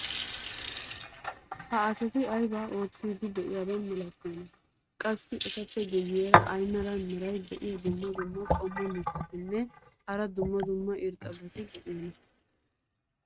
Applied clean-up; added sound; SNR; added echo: neural mask model RNNoise.